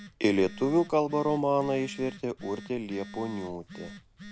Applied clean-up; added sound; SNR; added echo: none; Telephone; 16 dB; none.